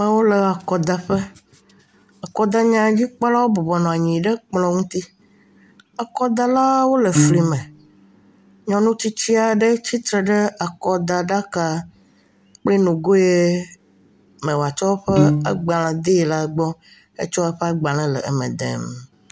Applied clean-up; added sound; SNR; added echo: none; Piano; 0 dB; none.